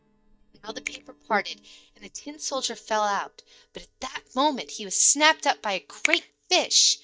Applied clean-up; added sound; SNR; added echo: neural mask model DeepFilterNet 3.